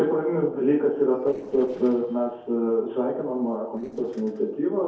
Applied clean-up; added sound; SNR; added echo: neural separator model SepFormer DNS4.